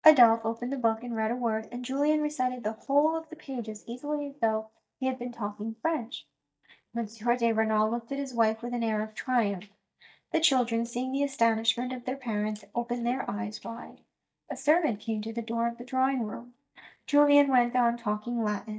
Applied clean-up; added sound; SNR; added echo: neural mask model DeepFilterNet 3.